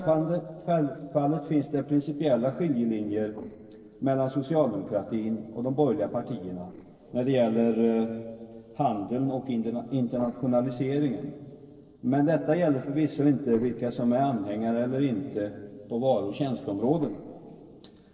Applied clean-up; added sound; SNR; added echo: neural separator model SepFormer DNS4.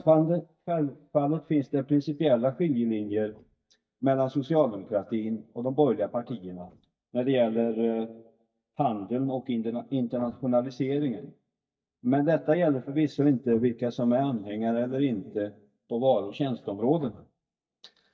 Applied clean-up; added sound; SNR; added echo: neural mask model DeepFilterNet 3.